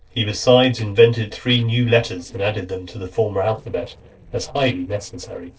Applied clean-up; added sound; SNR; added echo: neural separator model SepFormer DNS4.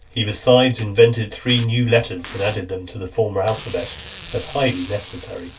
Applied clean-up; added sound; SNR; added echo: none; Packing tape, duct tape; 15 dB; reverberation time 0.2 s.